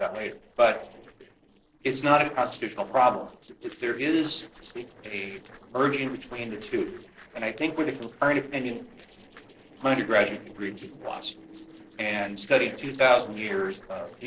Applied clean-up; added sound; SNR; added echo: neural separator model SepFormer DNS4.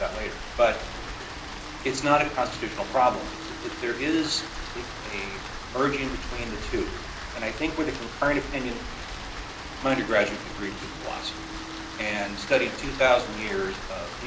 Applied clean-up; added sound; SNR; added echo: none; Rain; 8 dB; reverberation time 0.5 s.